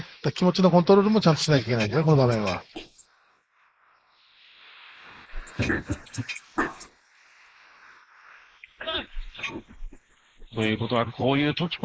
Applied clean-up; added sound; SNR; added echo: neural mask model Resemble Enhance denoiser.